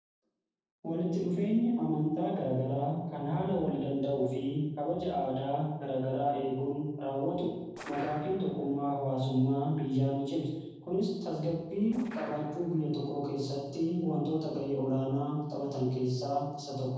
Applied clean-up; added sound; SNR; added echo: neural separator model SepFormer DNS4.